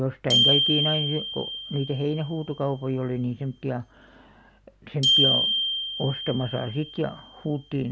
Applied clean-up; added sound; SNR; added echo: none; Glockenspiel; -1 dB; none.